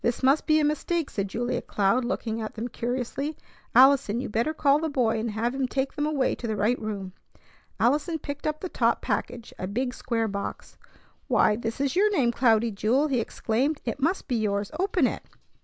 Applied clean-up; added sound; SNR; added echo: none; none; none; none.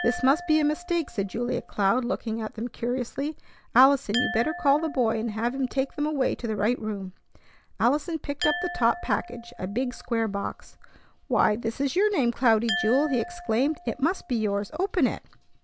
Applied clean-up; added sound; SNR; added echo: none; Glass; 13 dB; none.